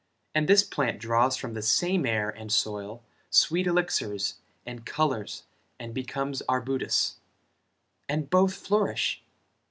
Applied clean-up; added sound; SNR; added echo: none; none; none; none.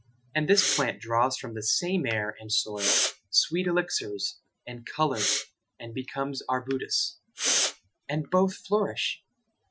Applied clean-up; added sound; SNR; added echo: classical method Wiener filter.